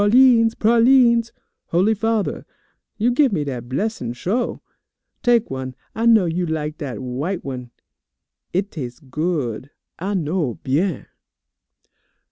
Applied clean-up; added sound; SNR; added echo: none; none; none; none.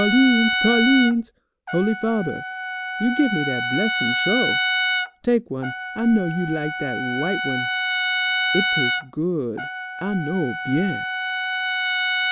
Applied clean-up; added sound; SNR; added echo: none; Trumpet; 1 dB; none.